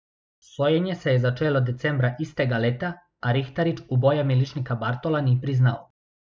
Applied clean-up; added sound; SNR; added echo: none; none; none; none.